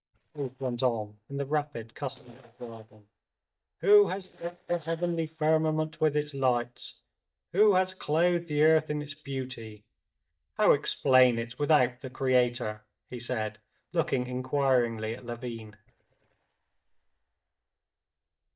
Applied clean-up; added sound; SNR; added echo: neural mask model DeepFilterNet 3.